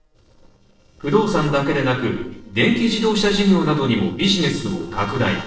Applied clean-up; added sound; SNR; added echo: neural separator model SepFormer DNS4.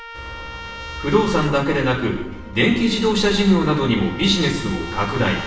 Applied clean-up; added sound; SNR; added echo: none; Trumpet; 16 dB; reverberation time 1.0 s.